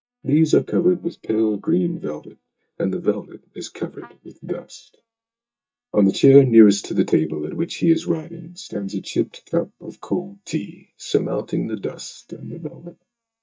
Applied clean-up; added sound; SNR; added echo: neural mask model DeepFilterNet 3.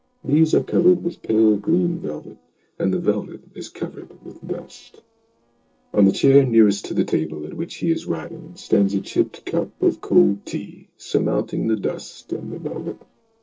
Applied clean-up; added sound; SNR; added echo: neural separator model SepFormer DNS4.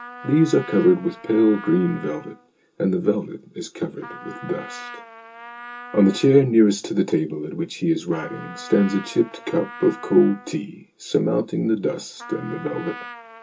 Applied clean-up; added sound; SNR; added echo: none; Trumpet; 18 dB; reverberation time 0.2 s.